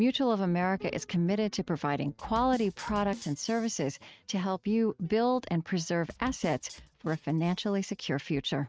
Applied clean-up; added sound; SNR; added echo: neural mask model RNNoise.